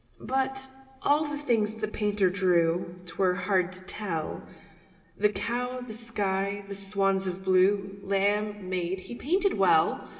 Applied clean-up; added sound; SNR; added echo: none; none; none; reverberation time 2.7 s.